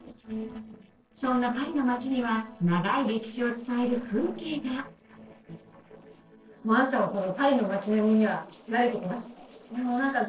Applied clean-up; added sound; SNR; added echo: neural separator model SepFormer DNS4.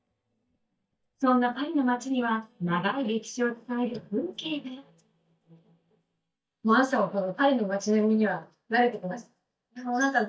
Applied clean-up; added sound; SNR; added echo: neural mask model DeepFilterNet 3.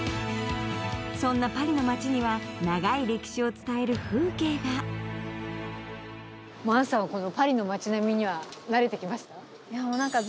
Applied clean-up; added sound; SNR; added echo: none; none; none; none.